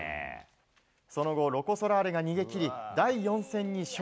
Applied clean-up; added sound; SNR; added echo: none; none; none; none.